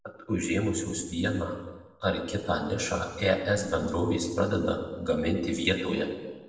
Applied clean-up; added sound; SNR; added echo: none; none; none; reverberation time 1.1 s.